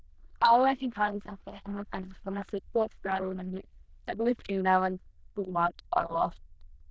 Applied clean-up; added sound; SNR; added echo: neural diffusion model UNIVERSE++.